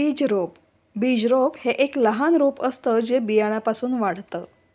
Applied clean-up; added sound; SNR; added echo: none; none; none; none.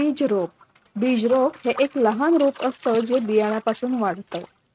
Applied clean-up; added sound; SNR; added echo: neural mask model RNNoise.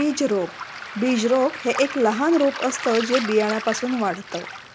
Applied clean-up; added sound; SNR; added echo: none; Waves, surf; 11 dB; none.